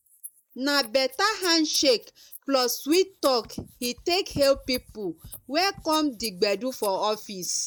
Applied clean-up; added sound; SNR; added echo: neural mask model Resemble Enhance denoiser.